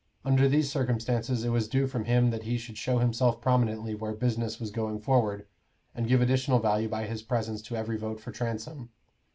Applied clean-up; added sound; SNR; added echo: none; none; none; none.